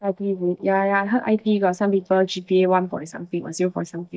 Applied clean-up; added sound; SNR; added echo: neural mask model DeepFilterNet 3.